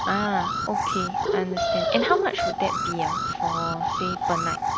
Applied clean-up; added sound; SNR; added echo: none; Alarm; -3 dB; none.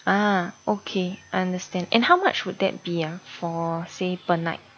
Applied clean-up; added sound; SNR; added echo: none; none; none; none.